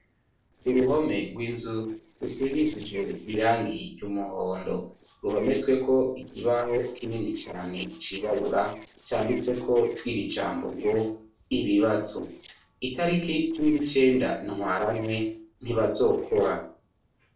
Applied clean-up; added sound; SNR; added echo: neural separator model SepFormer DNS4.